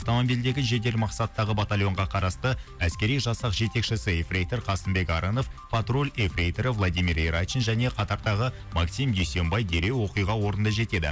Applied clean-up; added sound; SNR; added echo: none; none; none; none.